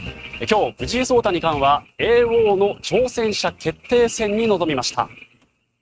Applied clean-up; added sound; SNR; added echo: neural mask model RNNoise.